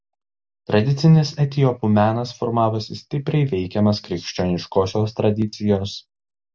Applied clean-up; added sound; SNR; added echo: none; none; none; none.